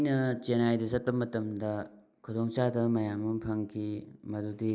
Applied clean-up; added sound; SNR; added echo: none; none; none; none.